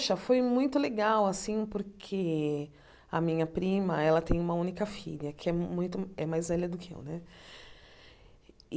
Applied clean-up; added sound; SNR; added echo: none; none; none; none.